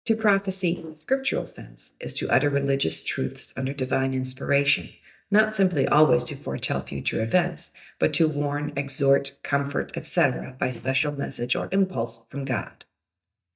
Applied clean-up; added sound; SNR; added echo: neural mask model DeepFilterNet 3.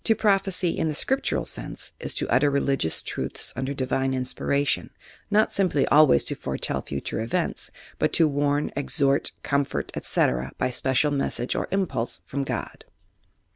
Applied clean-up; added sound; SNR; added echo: none; none; none; none.